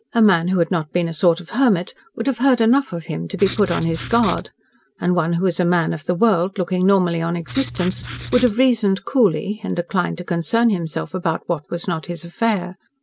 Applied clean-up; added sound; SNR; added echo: none; Writing; 12 dB; none.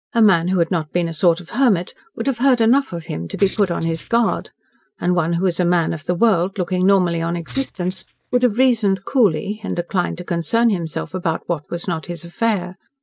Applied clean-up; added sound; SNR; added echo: neural mask model DeepFilterNet 3.